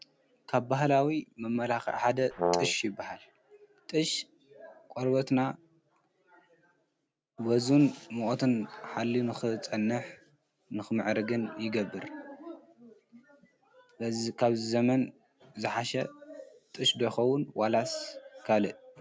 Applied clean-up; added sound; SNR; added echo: none; Brass instrument; -2 dB; none.